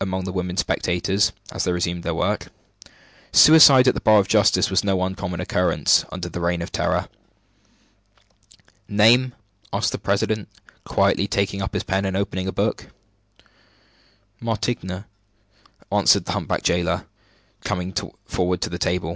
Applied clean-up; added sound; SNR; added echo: none; none; none; none.